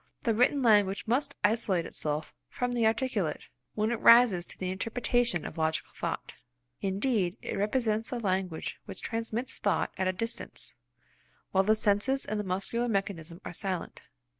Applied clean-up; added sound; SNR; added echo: none; none; none; none.